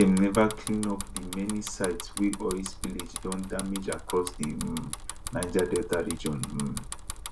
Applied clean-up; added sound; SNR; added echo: none; Bicycle; 6 dB; none.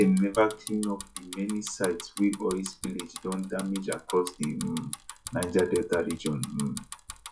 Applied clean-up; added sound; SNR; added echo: classical method log-MMSE.